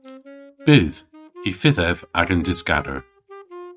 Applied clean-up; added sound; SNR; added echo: neural mask model RNNoise.